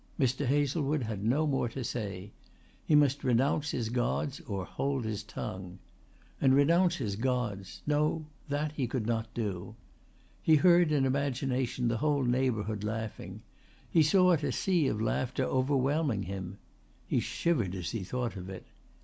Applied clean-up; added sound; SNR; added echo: none; none; none; none.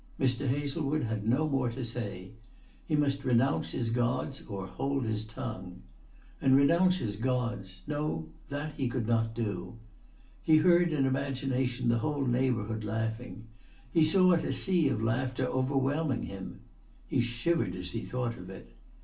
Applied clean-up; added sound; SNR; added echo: none; none; none; reverberation time 0.3 s.